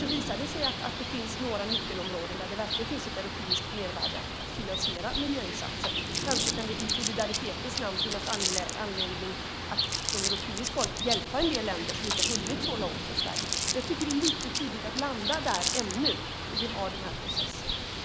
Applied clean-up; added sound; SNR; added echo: none; Bird + Crumpling, crinkling; -3 dB; none.